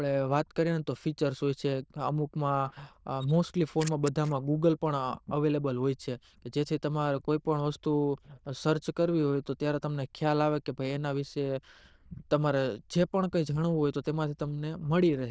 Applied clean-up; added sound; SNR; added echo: neural diffusion model UNIVERSE++.